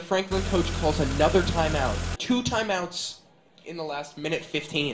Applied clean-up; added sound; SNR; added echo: none; Car; 2 dB; reverberation time 0.4 s.